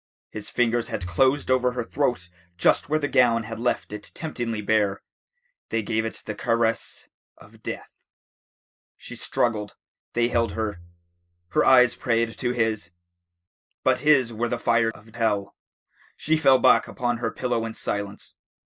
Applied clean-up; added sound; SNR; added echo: neural mask model DeepFilterNet 3.